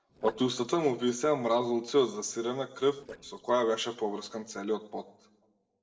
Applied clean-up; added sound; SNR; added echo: neural separator model SepFormer DNS4.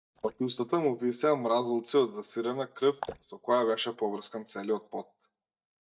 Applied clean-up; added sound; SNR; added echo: neural mask model DeepFilterNet 3.